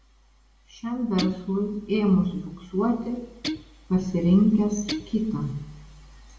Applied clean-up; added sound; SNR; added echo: none; Guitar; 12 dB; reverberation time 0.6 s.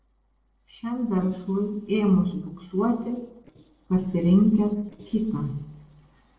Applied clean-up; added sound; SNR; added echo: neural separator model SepFormer DNS4.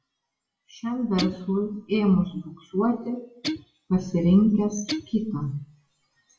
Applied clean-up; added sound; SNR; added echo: classical method WPE with log-MMSE.